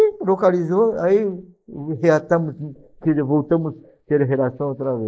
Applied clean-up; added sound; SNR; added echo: neural mask model Resemble Enhance denoiser.